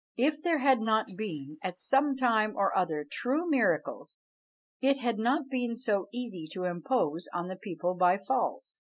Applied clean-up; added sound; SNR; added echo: neural mask model Resemble Enhance denoiser.